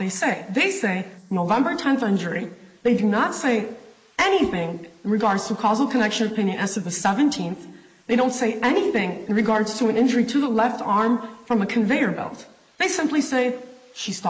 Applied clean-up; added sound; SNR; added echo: neural mask model Resemble Enhance denoiser.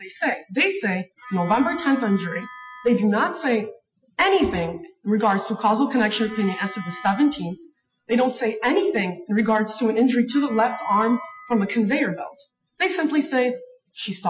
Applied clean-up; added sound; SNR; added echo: classical method Wiener filter.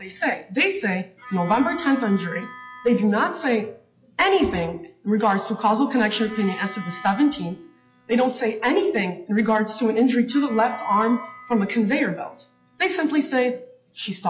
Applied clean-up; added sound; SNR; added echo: classical method log-MMSE.